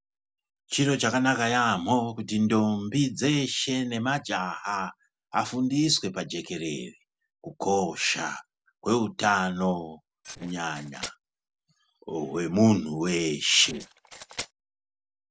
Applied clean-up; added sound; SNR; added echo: neural separator model SepFormer DNS4.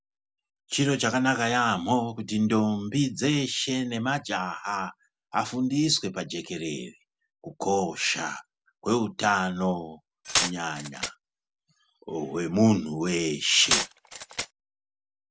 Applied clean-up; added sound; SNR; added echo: none; Glass; 2 dB; none.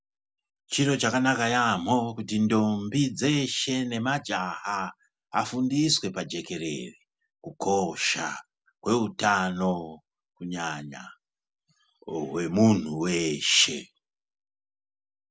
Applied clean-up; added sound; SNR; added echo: none; none; none; none.